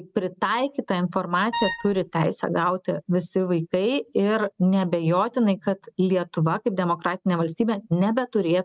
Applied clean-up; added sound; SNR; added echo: neural mask model RNNoise.